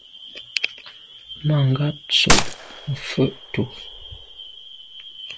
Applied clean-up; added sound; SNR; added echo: none; Gunshot, gunfire; -1 dB; none.